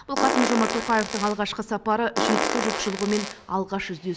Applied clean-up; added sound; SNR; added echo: none; Fart; 2 dB; none.